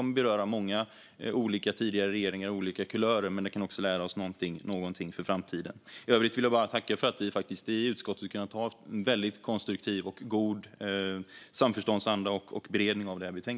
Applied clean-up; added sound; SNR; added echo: none; none; none; none.